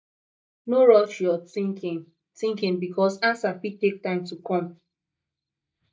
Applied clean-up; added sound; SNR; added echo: neural mask model DeepFilterNet 3.